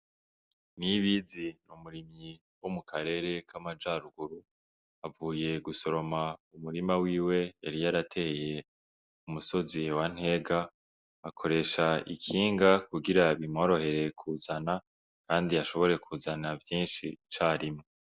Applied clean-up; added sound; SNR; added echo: none; none; none; none.